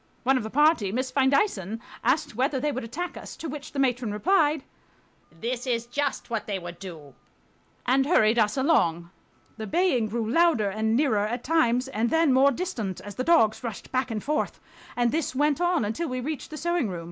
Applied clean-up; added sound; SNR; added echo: none; none; none; none.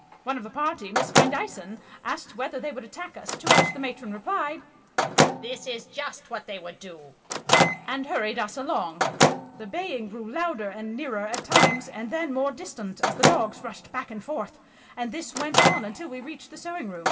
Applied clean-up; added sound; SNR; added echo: none; Microwave oven; -4 dB; reverberation time 3.0 s.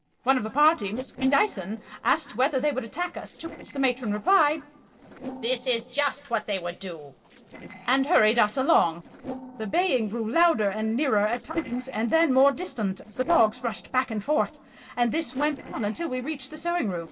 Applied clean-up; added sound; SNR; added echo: neural separator model SepFormer DNS4.